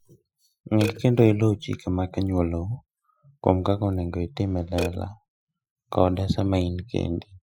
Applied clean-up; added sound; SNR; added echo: classical method Wiener filter.